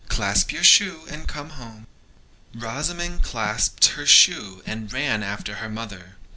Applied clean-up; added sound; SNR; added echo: none; none; none; none.